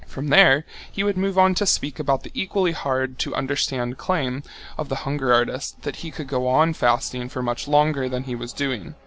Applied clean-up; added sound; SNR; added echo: none; none; none; none.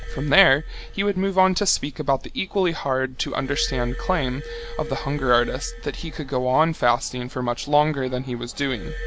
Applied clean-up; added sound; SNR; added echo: none; Glass; 12 dB; none.